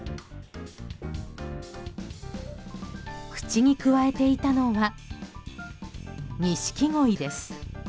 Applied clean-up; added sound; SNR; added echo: none; none; none; none.